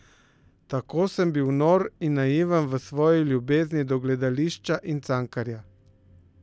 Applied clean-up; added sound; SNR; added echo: none; none; none; none.